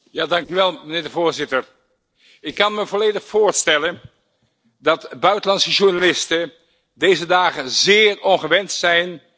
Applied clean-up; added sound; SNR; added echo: neural separator model SepFormer DNS4.